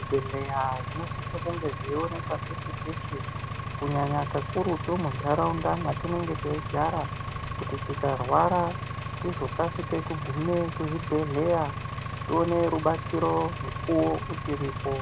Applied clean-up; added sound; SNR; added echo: none; Engine; 5 dB; none.